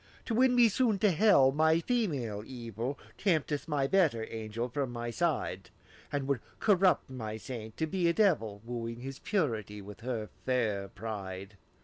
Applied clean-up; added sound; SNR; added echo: none; none; none; none.